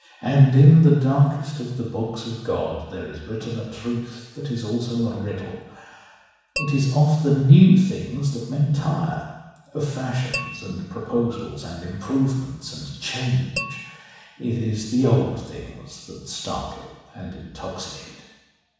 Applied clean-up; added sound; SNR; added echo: none; Tap / Glass; 14 dB; reverberation time 1.1 s.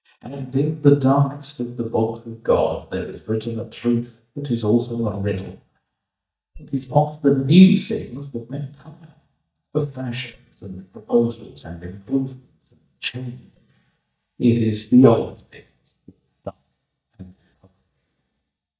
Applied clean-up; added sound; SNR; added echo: neural mask model DeepFilterNet 3.